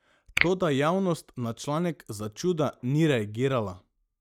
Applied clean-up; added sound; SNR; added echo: neural mask model DeepFilterNet 3.